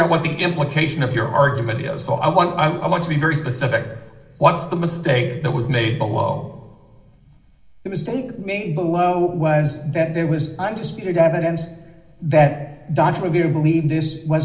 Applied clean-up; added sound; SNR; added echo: none; none; none; reverberation time 1.9 s.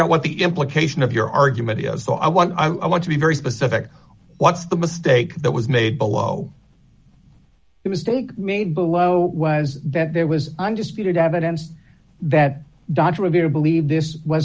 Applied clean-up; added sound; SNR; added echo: none; none; none; none.